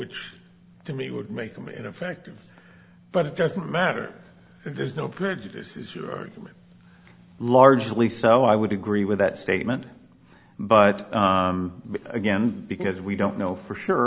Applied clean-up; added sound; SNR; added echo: none; none; none; none.